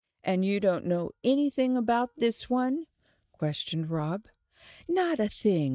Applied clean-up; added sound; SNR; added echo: neural mask model DeepFilterNet 3.